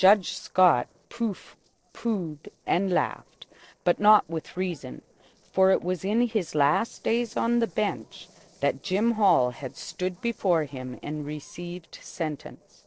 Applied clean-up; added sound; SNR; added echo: neural separator model SepFormer DNS4.